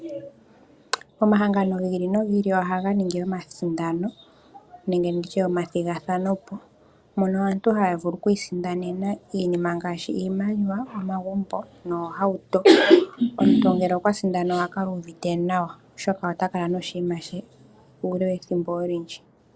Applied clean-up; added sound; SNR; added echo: none; none; none; none.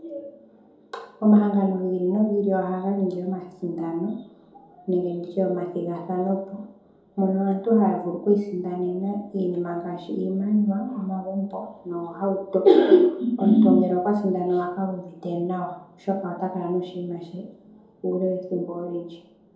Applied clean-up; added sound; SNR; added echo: none; none; none; reverberation time 2.6 s.